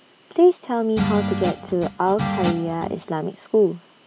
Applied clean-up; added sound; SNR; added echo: none; Guitar; 4 dB; none.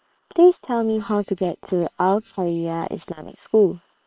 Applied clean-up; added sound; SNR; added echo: neural separator model SepFormer WHAM!.